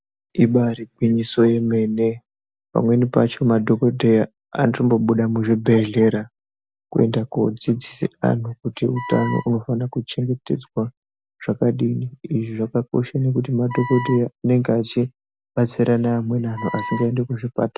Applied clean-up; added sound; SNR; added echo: none; Wind instrument, woodwind instrument; 11 dB; none.